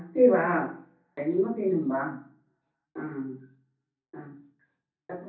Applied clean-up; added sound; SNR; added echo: none; none; none; reverberation time 0.6 s.